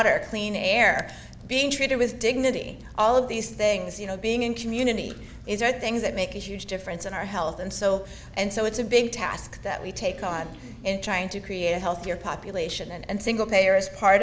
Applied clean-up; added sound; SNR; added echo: none; none; none; none.